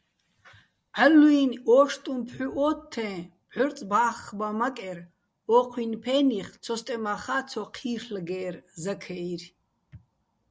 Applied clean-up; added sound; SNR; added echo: none; none; none; none.